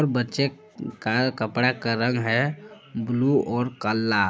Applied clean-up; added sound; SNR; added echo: none; none; none; none.